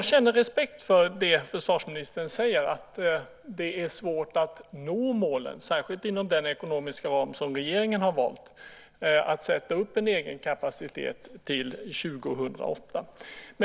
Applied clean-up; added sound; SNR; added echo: none; none; none; none.